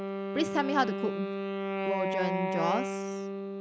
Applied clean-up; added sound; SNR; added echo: none; Wind instrument, woodwind instrument; 0 dB; none.